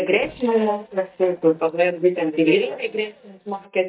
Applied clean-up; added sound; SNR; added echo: neural mask model DeepFilterNet 3.